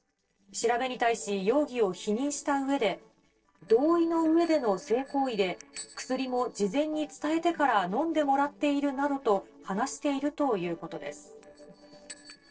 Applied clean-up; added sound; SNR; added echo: neural separator model SepFormer DNS4.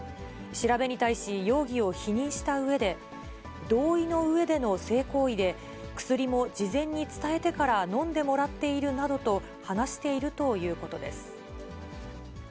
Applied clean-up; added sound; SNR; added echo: none; none; none; none.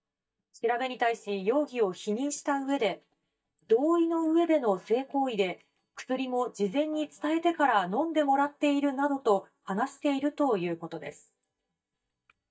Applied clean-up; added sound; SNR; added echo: neural mask model DeepFilterNet 3.